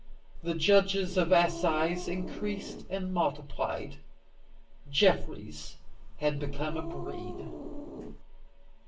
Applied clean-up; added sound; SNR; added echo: none; Growling; 9 dB; reverberation time 0.3 s.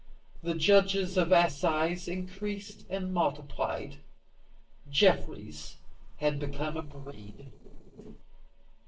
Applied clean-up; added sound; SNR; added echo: neural separator model SepFormer DNS4.